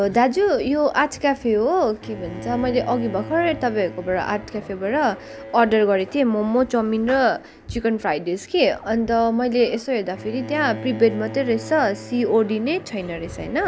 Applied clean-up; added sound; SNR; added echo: none; Bowed string instrument; 17 dB; none.